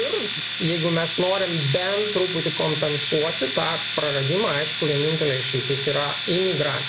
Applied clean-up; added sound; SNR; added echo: none; Domestic sounds, home sounds; 1 dB; none.